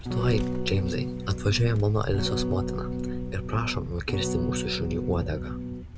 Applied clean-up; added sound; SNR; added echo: none; Vehicle + Electric guitar / Strum; 2 dB; none.